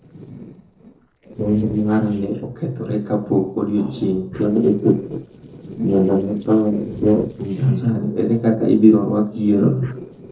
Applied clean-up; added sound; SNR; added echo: neural separator model SepFormer DNS4.